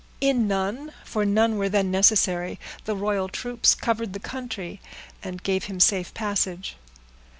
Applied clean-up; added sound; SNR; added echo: none; none; none; none.